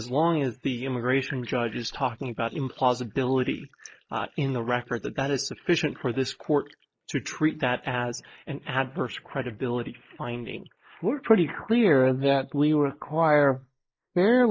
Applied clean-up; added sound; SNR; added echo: neural mask model Resemble Enhance denoiser.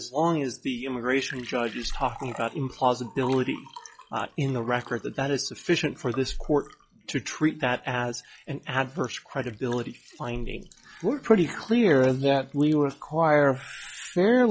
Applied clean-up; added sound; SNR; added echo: classical method log-MMSE.